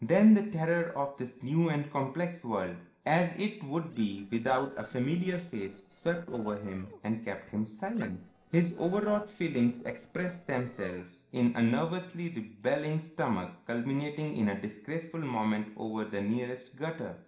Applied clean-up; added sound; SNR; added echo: neural separator model SepFormer DNS4.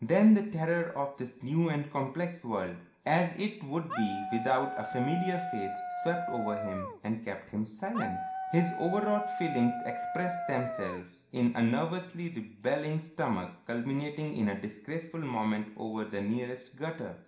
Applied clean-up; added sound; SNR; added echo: none; Dog; 5 dB; reverberation time 0.5 s.